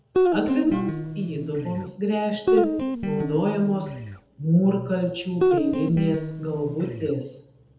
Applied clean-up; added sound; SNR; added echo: none; Guitar; 0 dB; reverberation time 0.7 s.